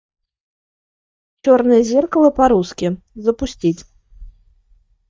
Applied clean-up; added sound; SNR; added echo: neural mask model DeepFilterNet 3.